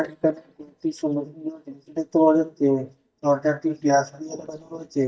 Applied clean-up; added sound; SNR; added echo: neural mask model DeepFilterNet 3.